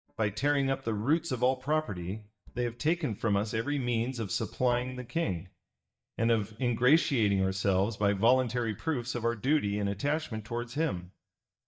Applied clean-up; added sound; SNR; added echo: neural mask model DeepFilterNet 3.